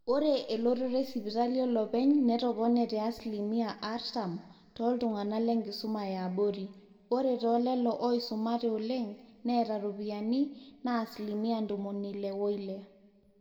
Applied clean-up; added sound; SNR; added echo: none; none; none; reverberation time 1.2 s.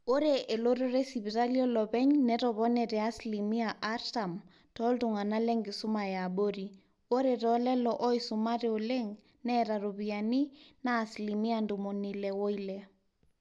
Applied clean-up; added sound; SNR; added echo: none; none; none; none.